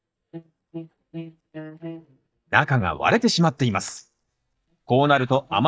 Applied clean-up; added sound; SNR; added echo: neural mask model DeepFilterNet 3.